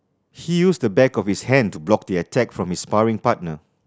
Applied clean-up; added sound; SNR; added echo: none; none; none; none.